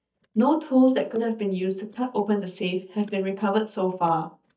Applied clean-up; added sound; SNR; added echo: neural mask model DeepFilterNet 3.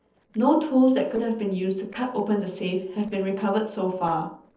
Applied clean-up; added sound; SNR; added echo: neural separator model SepFormer DNS4.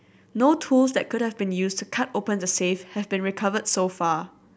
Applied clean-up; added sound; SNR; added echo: none; none; none; none.